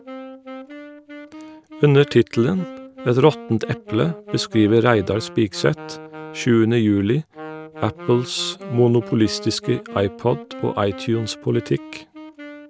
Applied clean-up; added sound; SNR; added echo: none; Wind instrument, woodwind instrument; 16 dB; none.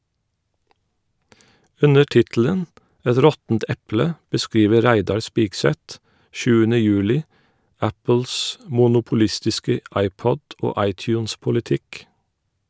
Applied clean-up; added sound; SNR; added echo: none; none; none; none.